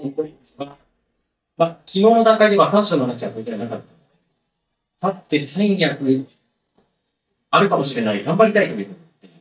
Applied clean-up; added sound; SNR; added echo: neural mask model DeepFilterNet 3.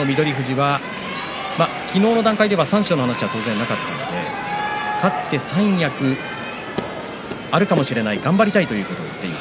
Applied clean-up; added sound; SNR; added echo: none; none; none; none.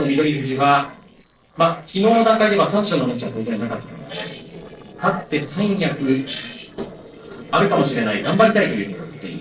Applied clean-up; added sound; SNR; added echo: neural separator model SepFormer DNS4.